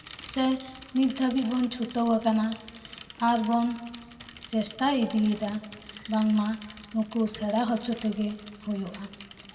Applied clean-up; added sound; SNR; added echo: none; Mechanisms / Bicycle; 17 dB; reverberation time 1.8 s.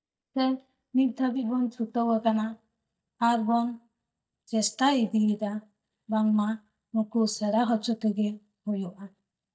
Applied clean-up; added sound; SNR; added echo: neural mask model DeepFilterNet 3.